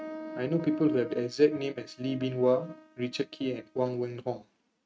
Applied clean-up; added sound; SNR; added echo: neural mask model RNNoise.